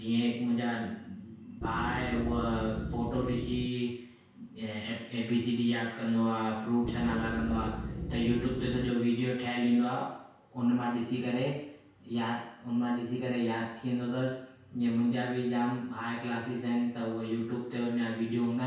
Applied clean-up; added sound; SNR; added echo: none; Wind instrument, woodwind instrument; 5 dB; reverberation time 0.6 s.